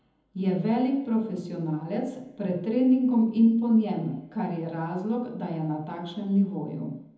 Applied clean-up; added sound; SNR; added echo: none; none; none; reverberation time 1.0 s.